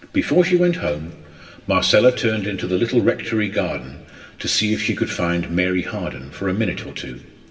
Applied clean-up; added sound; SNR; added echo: none; none; none; reverberation time 1.3 s.